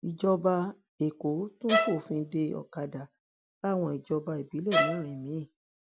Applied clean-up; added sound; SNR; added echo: none; Bowed string instrument; -2 dB; none.